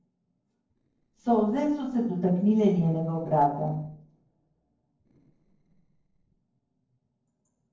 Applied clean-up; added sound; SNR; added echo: neural separator model SepFormer DNS4.